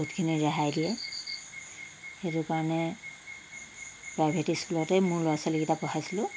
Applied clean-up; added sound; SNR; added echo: none; none; none; none.